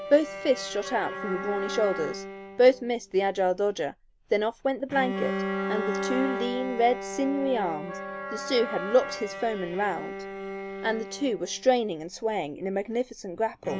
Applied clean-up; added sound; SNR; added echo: none; Bowed string instrument + Wind instrument, woodwind instrument; 8 dB; none.